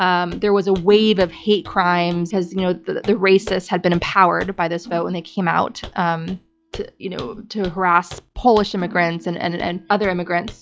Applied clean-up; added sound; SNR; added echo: classical method log-MMSE.